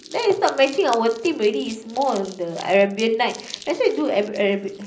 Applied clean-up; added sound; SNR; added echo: none; Crumpling, crinkling; 20 dB; reverberation time 0.5 s.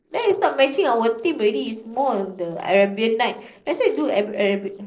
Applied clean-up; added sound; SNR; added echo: neural separator model SepFormer DNS4.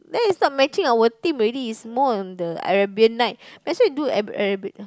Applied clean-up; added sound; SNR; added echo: none; none; none; none.